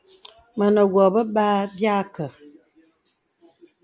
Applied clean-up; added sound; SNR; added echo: none; none; none; none.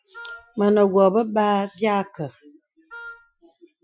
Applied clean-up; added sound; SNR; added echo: classical method Wiener filter.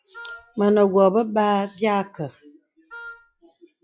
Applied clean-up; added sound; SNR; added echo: classical method log-MMSE.